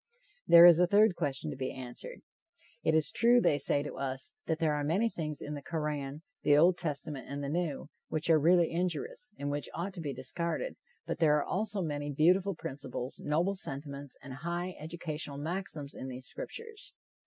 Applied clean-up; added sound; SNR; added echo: none; none; none; none.